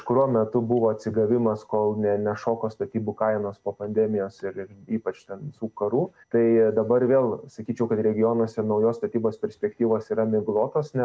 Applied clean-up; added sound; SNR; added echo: none; none; none; none.